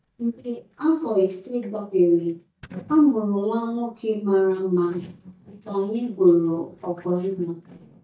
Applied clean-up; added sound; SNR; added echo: neural mask model DeepFilterNet 3.